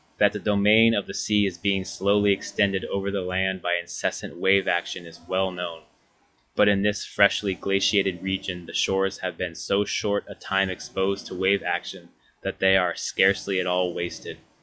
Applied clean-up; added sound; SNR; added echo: classical method log-MMSE.